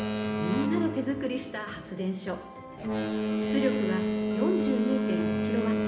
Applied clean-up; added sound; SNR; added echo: none; Boat, Water vehicle; -2 dB; reverberation time 1.0 s.